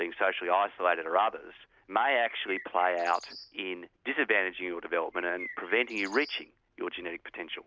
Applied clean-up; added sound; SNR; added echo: none; Bird; 14 dB; none.